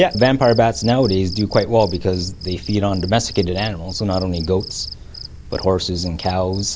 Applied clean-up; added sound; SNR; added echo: none; Cricket; 13 dB; none.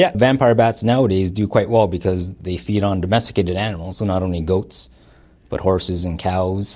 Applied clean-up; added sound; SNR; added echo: none; none; none; none.